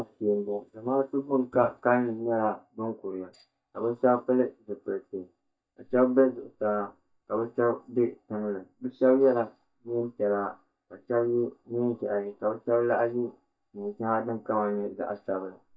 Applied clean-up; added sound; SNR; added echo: neural mask model DeepFilterNet 3.